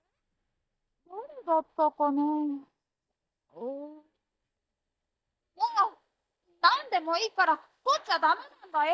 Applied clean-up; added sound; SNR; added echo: neural mask model DeepFilterNet 3.